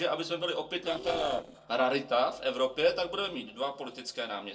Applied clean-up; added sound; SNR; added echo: neural separator model SepFormer DNS4.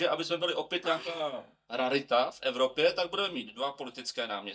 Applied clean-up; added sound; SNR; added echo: neural mask model DeepFilterNet 3.